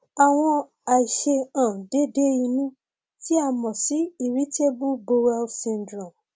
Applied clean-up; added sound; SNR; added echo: none; none; none; none.